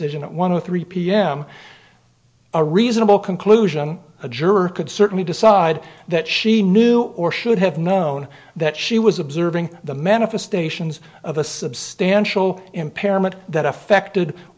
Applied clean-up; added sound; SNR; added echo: none; none; none; none.